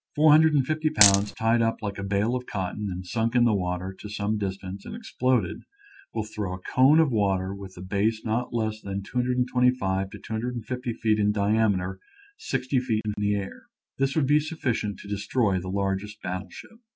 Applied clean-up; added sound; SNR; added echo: none; Coin (dropping); -3 dB; none.